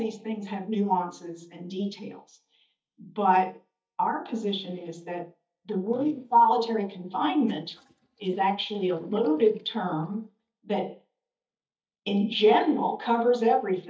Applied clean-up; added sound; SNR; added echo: neural mask model DeepFilterNet 3.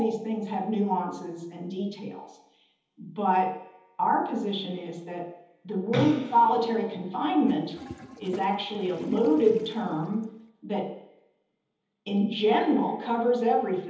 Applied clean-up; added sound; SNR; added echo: none; Toilet flush; 12 dB; reverberation time 1.3 s.